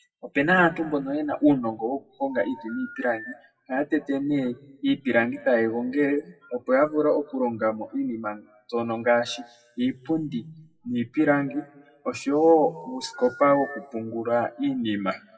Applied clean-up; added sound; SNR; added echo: classical method WPE with log-MMSE.